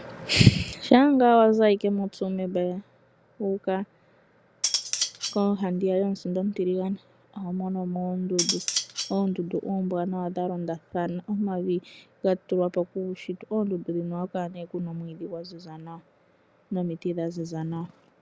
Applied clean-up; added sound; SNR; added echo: none; Cutlery, silverware; 5 dB; none.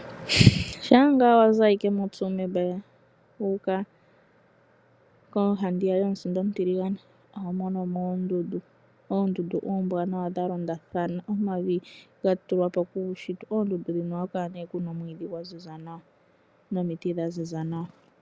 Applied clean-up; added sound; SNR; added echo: none; none; none; none.